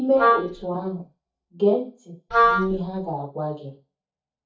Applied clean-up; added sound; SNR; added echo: neural mask model DeepFilterNet 3.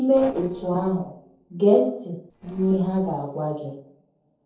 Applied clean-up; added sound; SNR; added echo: neural separator model SepFormer DNS4.